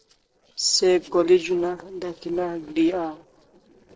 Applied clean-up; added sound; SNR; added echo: neural separator model SepFormer DNS4.